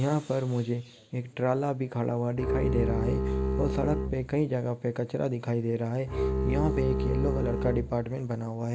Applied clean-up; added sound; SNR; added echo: none; Bowed string instrument; 0 dB; none.